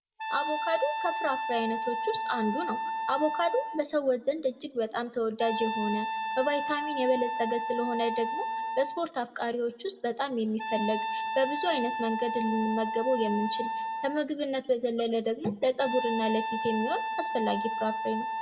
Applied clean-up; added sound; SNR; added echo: none; Wind instrument, woodwind instrument; 3 dB; reverberation time 1.1 s.